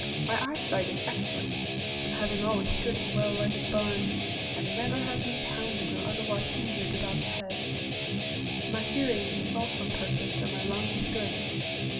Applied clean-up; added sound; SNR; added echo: none; Guitar; -3 dB; reverberation time 2.1 s.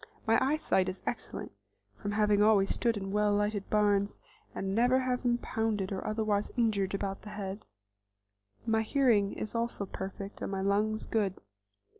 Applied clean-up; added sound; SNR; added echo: none; none; none; none.